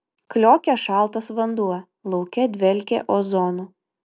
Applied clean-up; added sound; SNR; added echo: none; none; none; none.